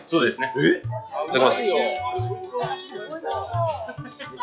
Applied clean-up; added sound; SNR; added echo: classical method log-MMSE.